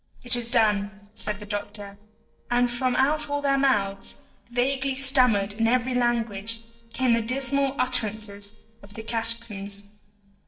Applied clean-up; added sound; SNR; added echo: neural separator model SepFormer DNS4.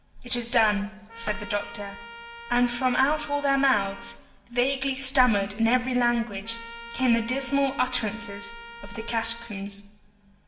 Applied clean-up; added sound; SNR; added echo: none; Trumpet; 15 dB; reverberation time 1.0 s.